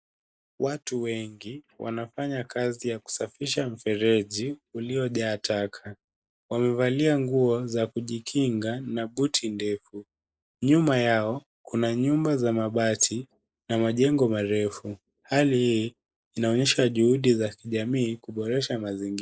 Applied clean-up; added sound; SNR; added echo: neural mask model Resemble Enhance denoiser.